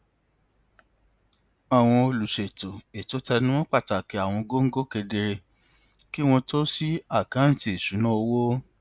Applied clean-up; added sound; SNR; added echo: none; none; none; none.